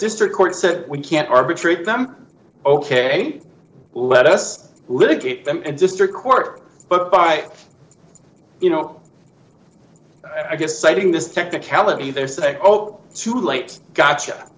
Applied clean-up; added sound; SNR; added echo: neural separator model SepFormer DNS4.